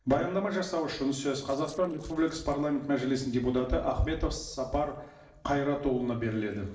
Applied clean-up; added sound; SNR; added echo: neural separator model SepFormer DNS4.